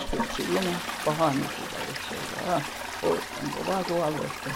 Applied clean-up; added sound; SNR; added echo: none; Toilet flush; 4 dB; none.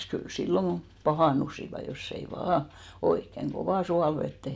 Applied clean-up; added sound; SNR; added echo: none; none; none; none.